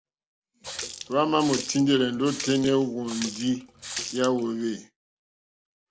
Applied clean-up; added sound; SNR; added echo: none; Water tap, faucet; 11 dB; none.